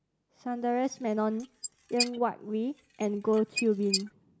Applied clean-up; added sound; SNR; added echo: neural mask model Resemble Enhance denoiser.